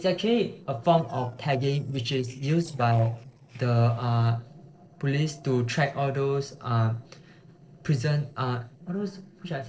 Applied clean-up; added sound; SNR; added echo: neural separator model SepFormer DNS4.